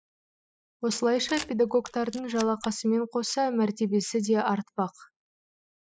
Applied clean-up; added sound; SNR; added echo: classical method spectral subtraction.